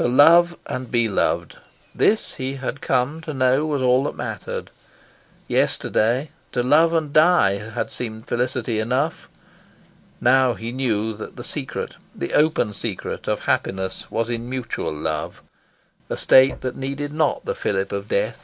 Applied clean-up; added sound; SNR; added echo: none; none; none; none.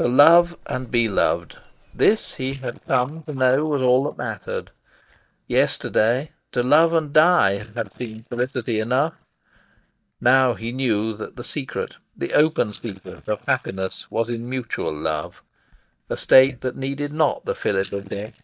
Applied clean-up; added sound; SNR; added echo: neural mask model DeepFilterNet 3.